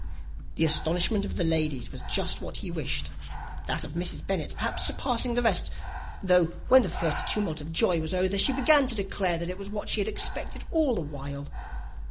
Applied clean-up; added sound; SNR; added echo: none; Breathing; 17 dB; none.